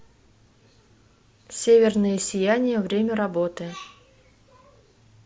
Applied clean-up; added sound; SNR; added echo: none; none; none; none.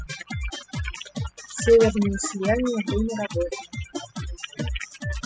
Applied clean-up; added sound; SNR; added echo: classical method spectral subtraction.